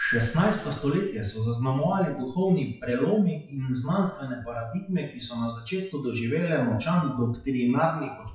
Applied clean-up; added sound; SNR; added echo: classical method WPE with log-MMSE.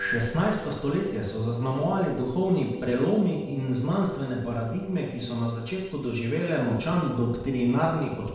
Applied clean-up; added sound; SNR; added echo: none; Wind instrument, woodwind instrument; 15 dB; reverberation time 0.9 s.